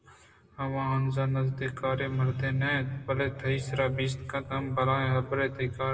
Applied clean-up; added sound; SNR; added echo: none; none; none; reverberation time 1.2 s.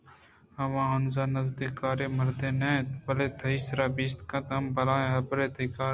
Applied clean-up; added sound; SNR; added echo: none; none; none; none.